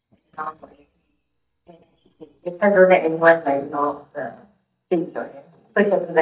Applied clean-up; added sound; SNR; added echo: neural mask model DeepFilterNet 3.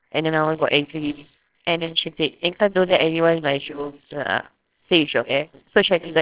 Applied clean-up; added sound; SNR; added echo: neural separator model SepFormer WHAMR!.